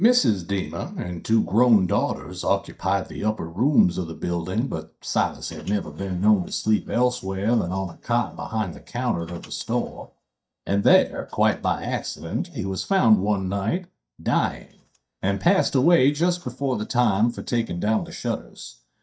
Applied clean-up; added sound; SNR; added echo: neural mask model DeepFilterNet 3.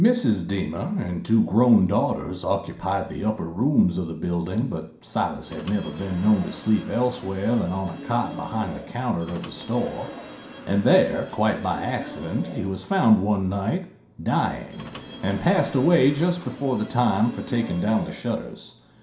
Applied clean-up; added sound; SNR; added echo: none; Subway, metro, underground / Sliding door; 15 dB; reverberation time 0.5 s.